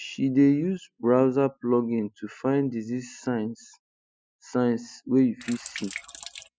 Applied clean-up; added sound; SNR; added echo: classical method spectral subtraction.